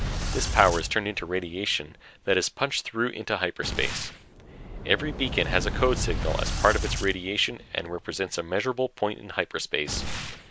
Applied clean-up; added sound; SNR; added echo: none; Boom; 5 dB; none.